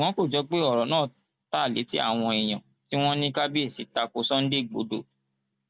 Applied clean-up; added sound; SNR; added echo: none; none; none; none.